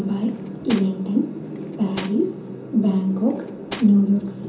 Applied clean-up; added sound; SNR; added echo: none; Cutlery, silverware; 19 dB; reverberation time 0.6 s.